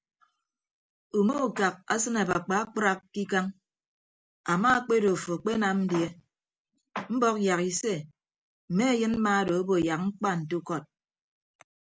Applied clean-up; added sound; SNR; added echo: none; none; none; none.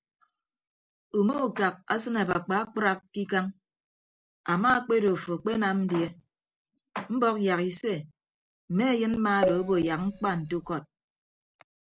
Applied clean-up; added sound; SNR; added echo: neural separator model SepFormer DNS4.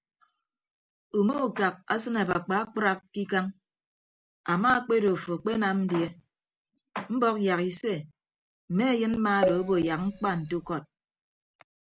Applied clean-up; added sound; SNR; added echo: none; Keyboard (musical); 4 dB; none.